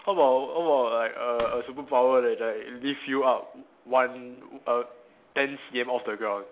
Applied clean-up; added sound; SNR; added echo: none; Fireworks; 20 dB; none.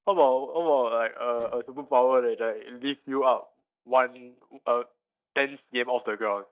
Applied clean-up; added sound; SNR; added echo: neural mask model DeepFilterNet 3.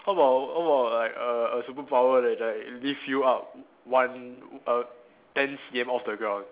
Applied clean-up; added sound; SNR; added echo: none; none; none; none.